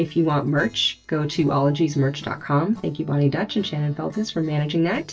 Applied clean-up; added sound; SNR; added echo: neural separator model SepFormer DNS4.